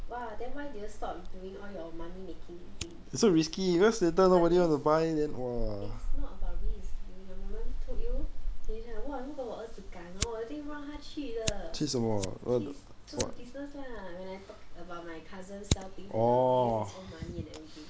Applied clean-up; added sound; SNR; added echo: none; Fire; 2 dB; none.